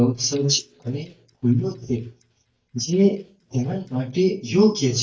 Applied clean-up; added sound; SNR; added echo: neural mask model DeepFilterNet 3.